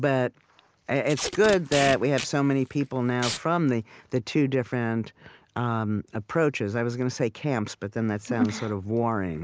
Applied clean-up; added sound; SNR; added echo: none; Packing tape, duct tape; 10 dB; none.